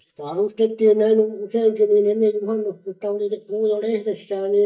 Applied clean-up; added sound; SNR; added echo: neural mask model DeepFilterNet 3.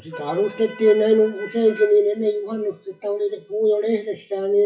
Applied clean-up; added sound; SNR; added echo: classical method WPE with log-MMSE.